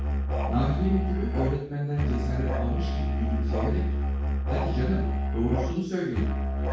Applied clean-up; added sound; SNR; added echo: none; Musical instrument; -3 dB; reverberation time 0.6 s.